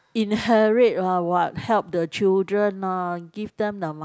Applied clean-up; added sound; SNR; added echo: none; none; none; none.